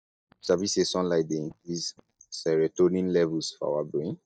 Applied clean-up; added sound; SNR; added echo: neural mask model DeepFilterNet 3.